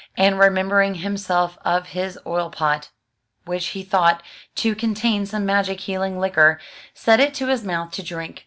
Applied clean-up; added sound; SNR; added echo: none; none; none; none.